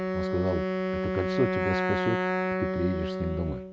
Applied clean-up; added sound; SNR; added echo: none; Wind instrument, woodwind instrument; -2 dB; none.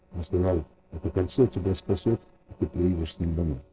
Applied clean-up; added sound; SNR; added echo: neural separator model SepFormer DNS4.